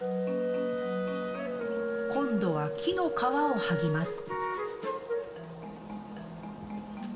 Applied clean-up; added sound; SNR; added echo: none; none; none; reverberation time 0.9 s.